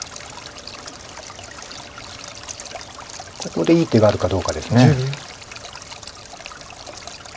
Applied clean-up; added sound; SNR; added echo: none; Stream; 14 dB; none.